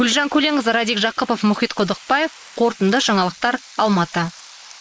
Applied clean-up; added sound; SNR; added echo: neural mask model Resemble Enhance denoiser.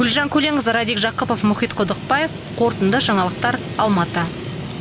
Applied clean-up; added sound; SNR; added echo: none; Fire; 11 dB; none.